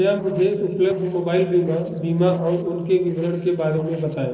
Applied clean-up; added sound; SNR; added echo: neural separator model SepFormer DNS4.